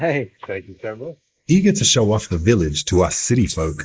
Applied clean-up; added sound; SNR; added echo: neural mask model Resemble Enhance denoiser.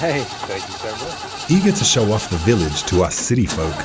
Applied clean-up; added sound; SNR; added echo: none; Engine starting / Car; 10 dB; none.